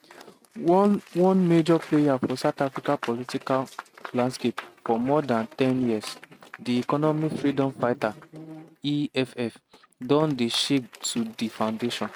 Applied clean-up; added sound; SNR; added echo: neural mask model RNNoise.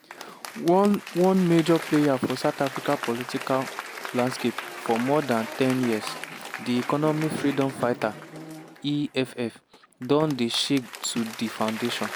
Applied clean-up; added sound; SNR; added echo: none; Applause / Crowd; 12 dB; none.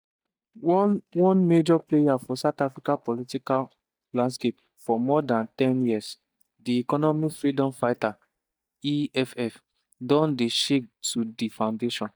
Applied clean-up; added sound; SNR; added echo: neural mask model DeepFilterNet 3.